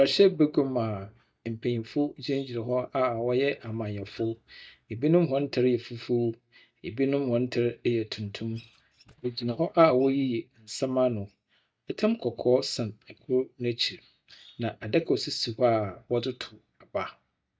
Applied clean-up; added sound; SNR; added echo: neural mask model DeepFilterNet 3.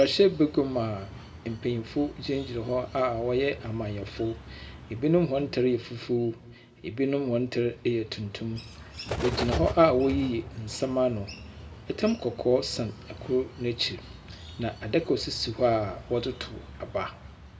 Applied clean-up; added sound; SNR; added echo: none; Bird; 13 dB; reverberation time 1.1 s.